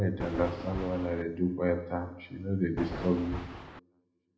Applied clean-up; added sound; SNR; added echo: none; Thunder; 7 dB; reverberation time 0.9 s.